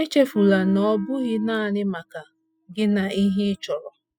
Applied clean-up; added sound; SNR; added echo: classical method spectral subtraction.